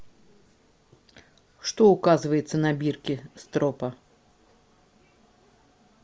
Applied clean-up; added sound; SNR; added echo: none; none; none; none.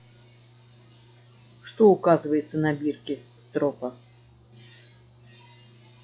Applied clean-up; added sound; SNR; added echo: classical method log-MMSE.